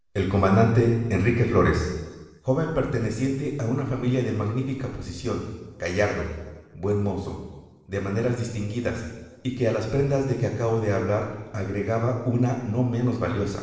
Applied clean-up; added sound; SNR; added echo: none; none; none; reverberation time 1.2 s.